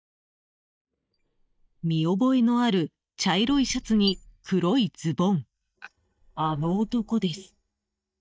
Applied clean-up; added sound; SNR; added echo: neural mask model DeepFilterNet 3.